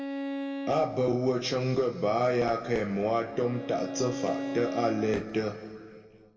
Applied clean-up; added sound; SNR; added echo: none; Bowed string instrument; 9 dB; reverberation time 2.0 s.